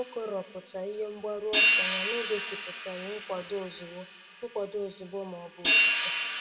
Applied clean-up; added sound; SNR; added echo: none; Hi-hat; -5 dB; reverberation time 1.0 s.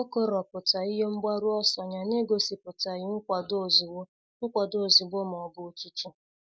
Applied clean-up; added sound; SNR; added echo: none; none; none; none.